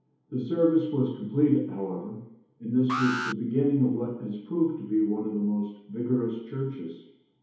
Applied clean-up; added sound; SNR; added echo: none; Alarm; 8 dB; reverberation time 2.2 s.